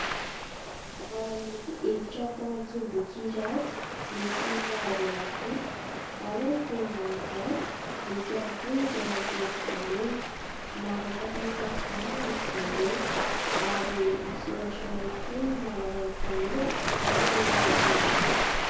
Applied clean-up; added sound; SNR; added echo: none; Waves, surf; -2 dB; reverberation time 0.6 s.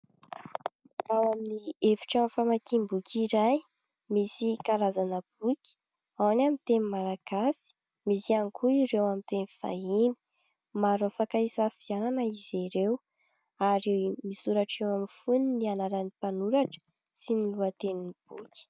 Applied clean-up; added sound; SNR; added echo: none; none; none; none.